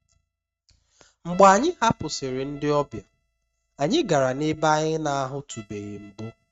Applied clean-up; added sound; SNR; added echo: neural mask model RNNoise.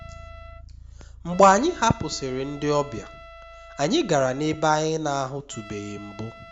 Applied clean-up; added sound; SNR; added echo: none; Trumpet + Bass guitar; 19 dB; none.